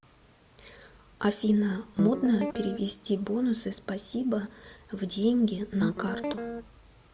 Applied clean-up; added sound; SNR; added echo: none; Guitar; 5 dB; none.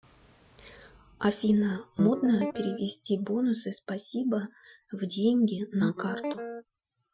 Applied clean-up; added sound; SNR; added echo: classical method Wiener filter.